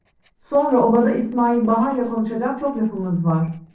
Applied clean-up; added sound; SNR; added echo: neural separator model SepFormer DNS4.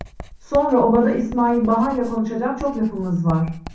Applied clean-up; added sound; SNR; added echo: none; Writing; 17 dB; reverberation time 0.6 s.